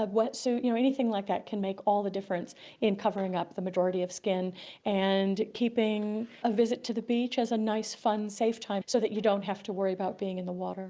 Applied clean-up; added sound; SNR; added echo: none; none; none; none.